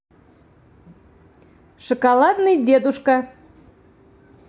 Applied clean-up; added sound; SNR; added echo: none; none; none; none.